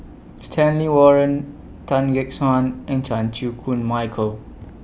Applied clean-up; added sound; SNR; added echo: none; none; none; none.